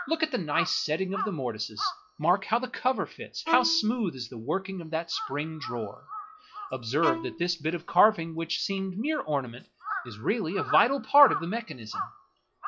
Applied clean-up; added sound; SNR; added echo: classical method log-MMSE.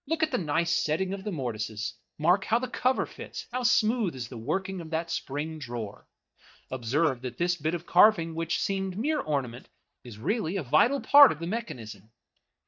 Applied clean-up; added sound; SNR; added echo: neural mask model DeepFilterNet 3.